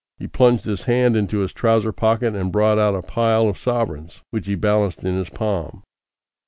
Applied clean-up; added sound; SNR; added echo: none; none; none; none.